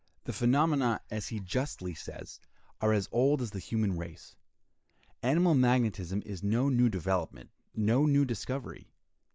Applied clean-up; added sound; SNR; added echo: neural mask model Resemble Enhance denoiser.